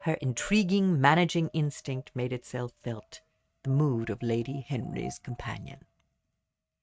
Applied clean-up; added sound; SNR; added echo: neural mask model RNNoise.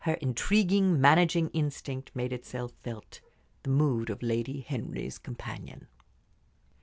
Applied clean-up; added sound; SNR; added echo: none; none; none; none.